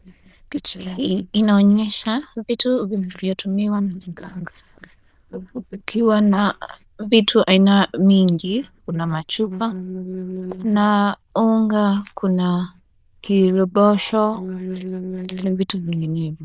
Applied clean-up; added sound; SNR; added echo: neural diffusion model UNIVERSE++.